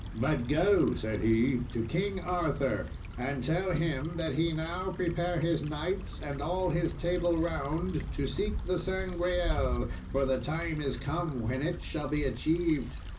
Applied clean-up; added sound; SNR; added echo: none; Stream / Trickle, dribble / Traffic noise, roadway noise; 7 dB; reverberation time 0.4 s.